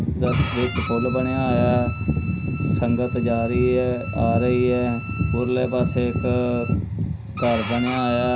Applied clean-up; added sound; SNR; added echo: none; Bowed string instrument; 13 dB; reverberation time 0.4 s.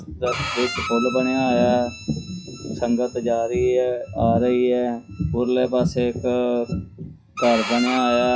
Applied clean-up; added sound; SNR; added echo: classical method WPE with log-MMSE.